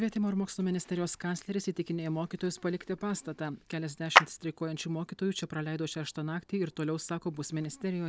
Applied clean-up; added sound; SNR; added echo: none; Clapping; -5 dB; none.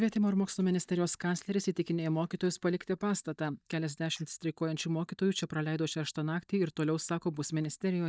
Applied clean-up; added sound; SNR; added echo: neural mask model DeepFilterNet 3.